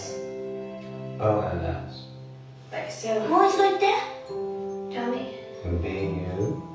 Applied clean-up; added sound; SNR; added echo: none; none; none; reverberation time 0.6 s.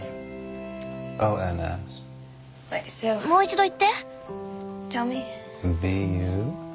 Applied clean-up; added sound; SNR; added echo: none; none; none; none.